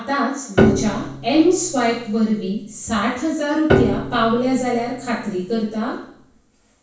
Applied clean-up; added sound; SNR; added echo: none; Piano; 4 dB; reverberation time 0.7 s.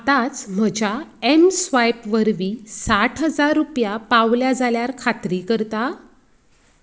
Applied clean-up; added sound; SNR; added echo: none; none; none; none.